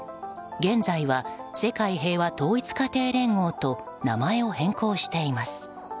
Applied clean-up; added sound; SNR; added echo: none; none; none; none.